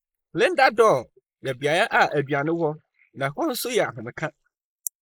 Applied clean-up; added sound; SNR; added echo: neural mask model Resemble Enhance denoiser.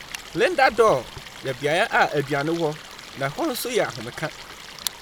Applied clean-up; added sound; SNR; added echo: none; Stream; 16 dB; none.